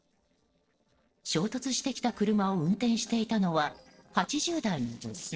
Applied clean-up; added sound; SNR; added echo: neural separator model SepFormer DNS4.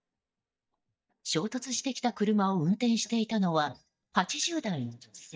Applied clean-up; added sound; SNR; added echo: neural mask model DeepFilterNet 3.